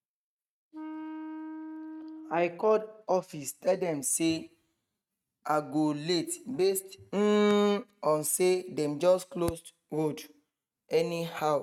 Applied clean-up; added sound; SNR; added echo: neural mask model RNNoise.